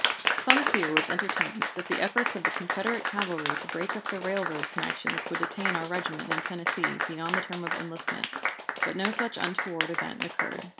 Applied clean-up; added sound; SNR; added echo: none; Applause; -3 dB; none.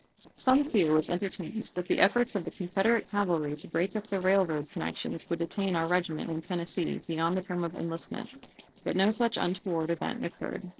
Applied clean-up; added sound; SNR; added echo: neural separator model SepFormer DNS4.